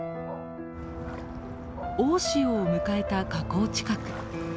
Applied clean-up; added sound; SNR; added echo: none; Bark; 20 dB; none.